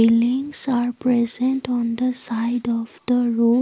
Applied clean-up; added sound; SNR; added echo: none; none; none; none.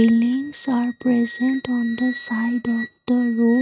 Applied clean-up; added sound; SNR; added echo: neural mask model RNNoise.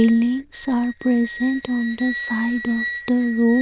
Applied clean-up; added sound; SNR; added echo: neural diffusion model UNIVERSE++.